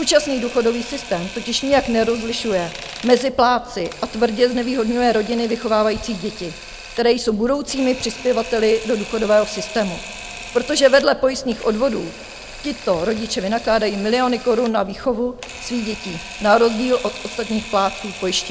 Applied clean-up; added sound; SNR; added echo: none; Camera; 15 dB; none.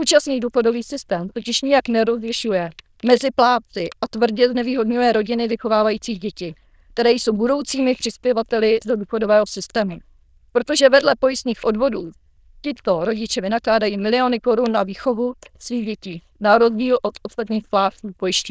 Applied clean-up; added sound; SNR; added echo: neural diffusion model UNIVERSE++.